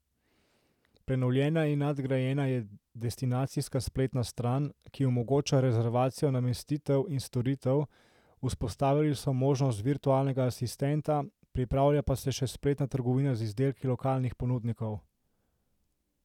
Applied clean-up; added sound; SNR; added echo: none; none; none; none.